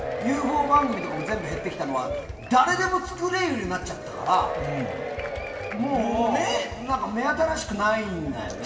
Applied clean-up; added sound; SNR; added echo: none; Applause / Crowd / Cheering; 9 dB; reverberation time 2.2 s.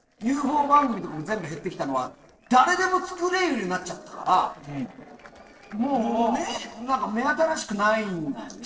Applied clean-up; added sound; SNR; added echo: neural separator model SepFormer DNS4.